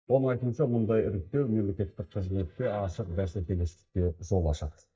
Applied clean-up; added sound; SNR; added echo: neural mask model DeepFilterNet 3.